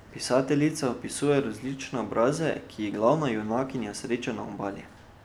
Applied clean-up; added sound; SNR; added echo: none; none; none; none.